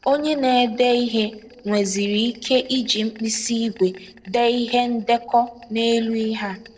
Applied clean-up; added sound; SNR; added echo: neural separator model SepFormer DNS4.